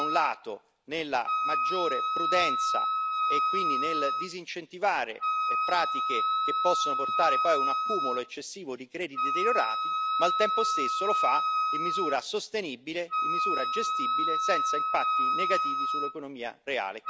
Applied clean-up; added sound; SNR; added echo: none; Wind instrument, woodwind instrument; -4 dB; none.